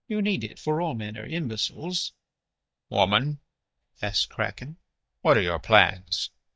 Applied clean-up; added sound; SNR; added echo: neural mask model DeepFilterNet 3.